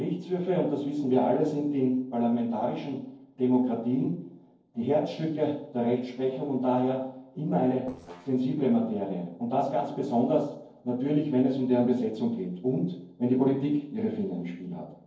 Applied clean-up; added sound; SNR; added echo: neural separator model SepFormer DNS4.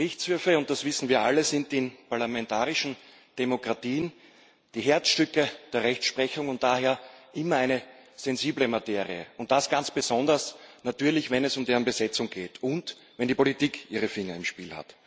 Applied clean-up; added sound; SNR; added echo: none; none; none; none.